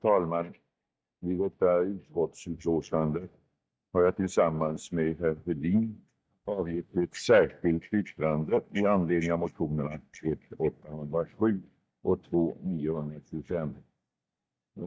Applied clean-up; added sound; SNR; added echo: neural mask model DeepFilterNet 3.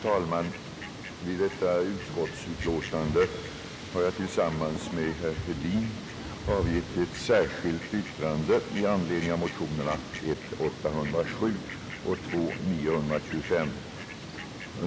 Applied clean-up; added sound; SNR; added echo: none; Fowl; 8 dB; none.